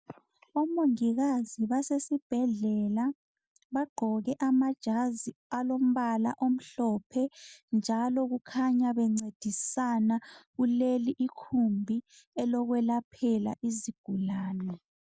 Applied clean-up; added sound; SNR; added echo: none; none; none; none.